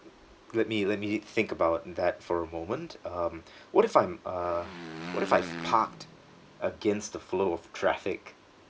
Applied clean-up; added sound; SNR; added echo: none; Motorcycle; 11 dB; none.